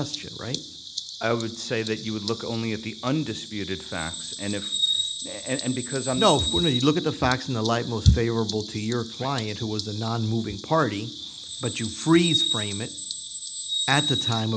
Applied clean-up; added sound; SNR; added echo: none; Bird vocalization, bird call, bird song; 5 dB; none.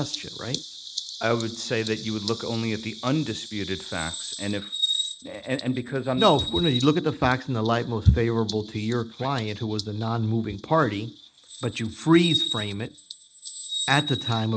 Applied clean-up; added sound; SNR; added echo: neural mask model RNNoise.